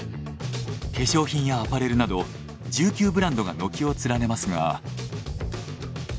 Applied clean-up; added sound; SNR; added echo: none; none; none; none.